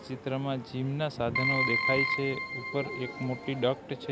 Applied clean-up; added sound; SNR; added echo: none; Keyboard (musical); 0 dB; none.